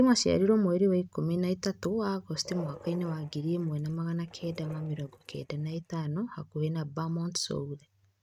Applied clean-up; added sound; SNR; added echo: neural mask model RNNoise.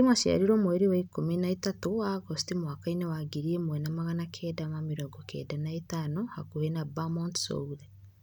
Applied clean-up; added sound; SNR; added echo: none; none; none; none.